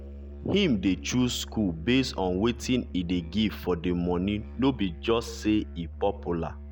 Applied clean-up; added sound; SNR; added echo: none; Musical instrument; 13 dB; none.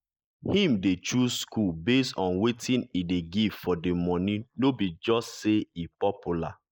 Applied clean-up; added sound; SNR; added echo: neural mask model Resemble Enhance denoiser.